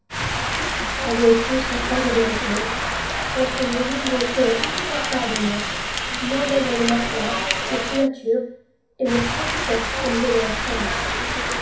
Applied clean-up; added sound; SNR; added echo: none; Rain; 1 dB; reverberation time 0.6 s.